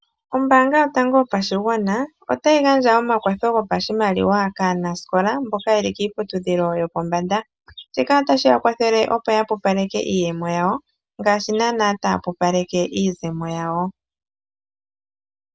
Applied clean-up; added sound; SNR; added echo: none; none; none; none.